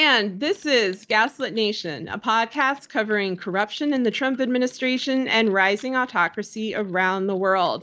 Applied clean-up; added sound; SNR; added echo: neural mask model DeepFilterNet 3.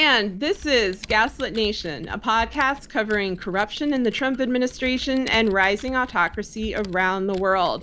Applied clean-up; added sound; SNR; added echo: none; Computer keyboard; 18 dB; none.